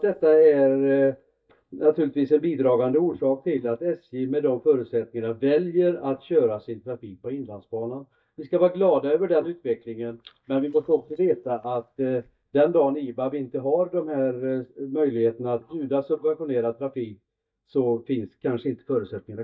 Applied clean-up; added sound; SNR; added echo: neural mask model DeepFilterNet 3.